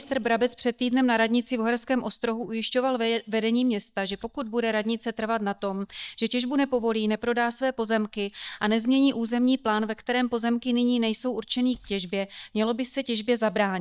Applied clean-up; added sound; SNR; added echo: neural mask model DeepFilterNet 3.